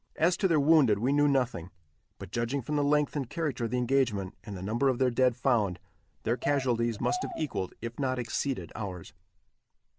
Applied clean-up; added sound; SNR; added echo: none; Bird vocalization, bird call, bird song; 11 dB; none.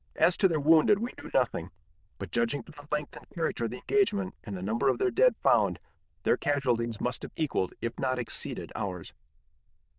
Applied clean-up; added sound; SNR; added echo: neural diffusion model UNIVERSE++.